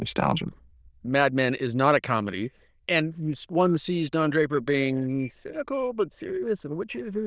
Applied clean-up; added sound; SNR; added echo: neural diffusion model UNIVERSE++.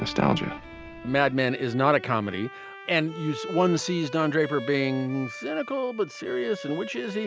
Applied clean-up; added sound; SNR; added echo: none; Bowed string instrument; 13 dB; none.